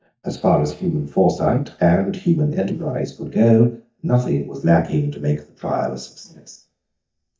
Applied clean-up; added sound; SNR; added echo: neural mask model DeepFilterNet 3.